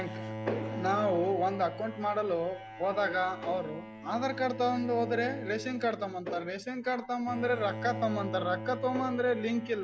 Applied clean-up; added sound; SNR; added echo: none; Bowed string instrument; 9 dB; none.